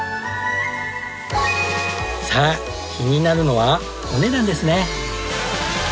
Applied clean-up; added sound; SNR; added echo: none; none; none; none.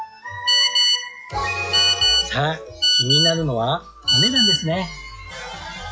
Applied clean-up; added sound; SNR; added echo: classical method log-MMSE.